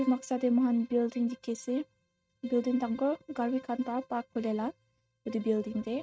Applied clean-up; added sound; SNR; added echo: neural mask model RNNoise.